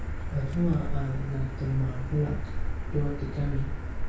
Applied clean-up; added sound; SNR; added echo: none; Motor vehicle (road); 0 dB; reverberation time 0.6 s.